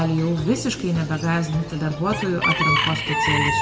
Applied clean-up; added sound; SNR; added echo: none; Bird / Chicken, rooster; 3 dB; reverberation time 1.3 s.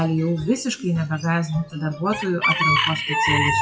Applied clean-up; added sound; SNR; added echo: classical method WPE with log-MMSE.